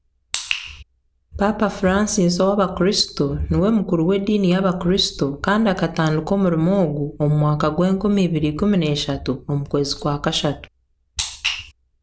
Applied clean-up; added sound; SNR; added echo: none; none; none; none.